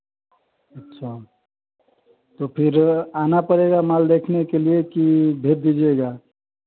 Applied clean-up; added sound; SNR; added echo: none; none; none; none.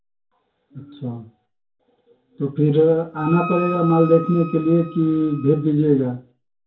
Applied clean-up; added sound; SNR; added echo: none; Wind instrument, woodwind instrument; 12 dB; reverberation time 0.3 s.